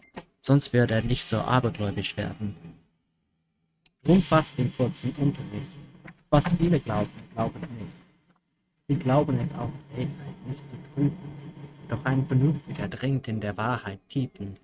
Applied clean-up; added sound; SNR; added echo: neural mask model RNNoise.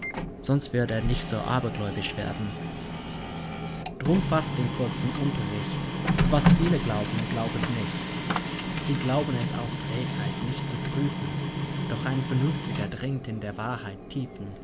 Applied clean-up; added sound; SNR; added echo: none; Printer; -1 dB; none.